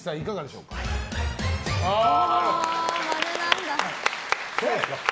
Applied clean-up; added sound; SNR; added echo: none; none; none; none.